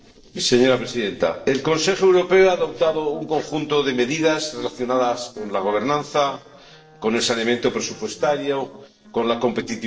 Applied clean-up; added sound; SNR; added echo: neural separator model SepFormer DNS4.